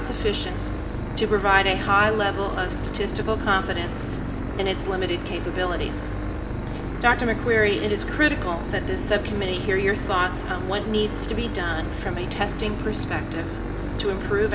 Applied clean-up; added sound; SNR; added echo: none; Engine / Boat, Water vehicle; 3 dB; reverberation time 1.3 s.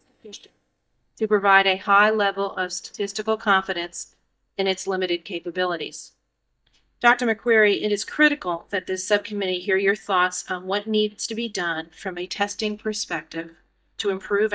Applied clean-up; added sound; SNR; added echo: neural mask model DeepFilterNet 3.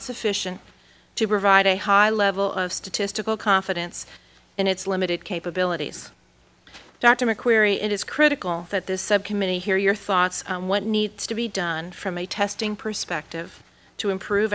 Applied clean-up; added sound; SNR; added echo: none; none; none; none.